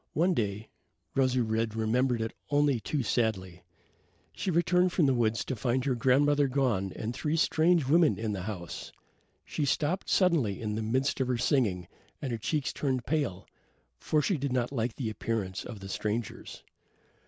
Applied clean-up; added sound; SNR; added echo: none; none; none; none.